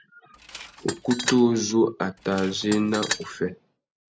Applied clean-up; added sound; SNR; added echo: none; Tools; 9 dB; none.